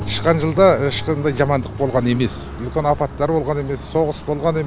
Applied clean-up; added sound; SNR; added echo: none; none; none; none.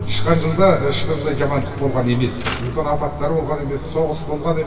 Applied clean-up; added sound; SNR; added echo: none; Mechanisms; 16 dB; reverberation time 2.4 s.